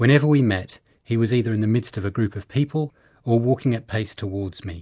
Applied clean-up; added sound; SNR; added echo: none; none; none; none.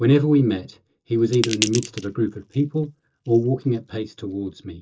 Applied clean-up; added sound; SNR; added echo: neural mask model DeepFilterNet 3.